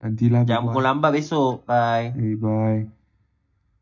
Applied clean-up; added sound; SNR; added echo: neural mask model DeepFilterNet 3.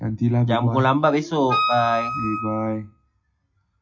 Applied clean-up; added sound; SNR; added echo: classical method WPE with log-MMSE.